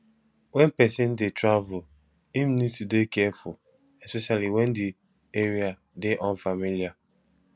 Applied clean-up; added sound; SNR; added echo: none; none; none; none.